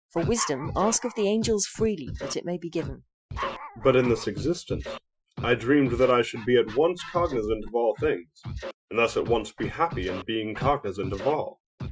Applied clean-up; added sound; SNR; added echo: classical method Wiener filter.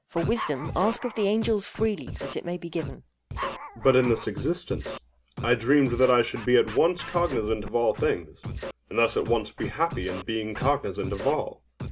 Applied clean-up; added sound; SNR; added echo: none; Scratching (performance technique) + Dog; 10 dB; none.